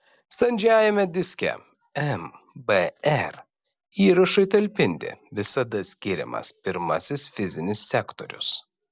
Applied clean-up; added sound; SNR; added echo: none; none; none; none.